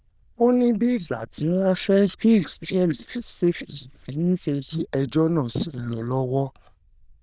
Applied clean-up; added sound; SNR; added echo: neural diffusion model UNIVERSE++.